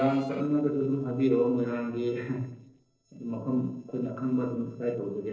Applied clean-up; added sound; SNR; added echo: neural separator model SepFormer DNS4.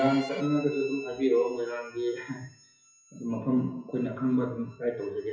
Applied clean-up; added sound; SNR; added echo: classical method WPE with log-MMSE.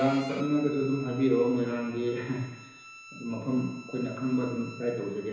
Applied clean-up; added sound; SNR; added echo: none; Bowed string instrument; 18 dB; reverberation time 1.0 s.